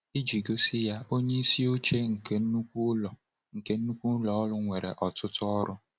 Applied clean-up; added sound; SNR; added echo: none; none; none; none.